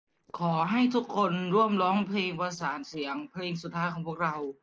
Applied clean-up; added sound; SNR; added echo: neural separator model SepFormer DNS4.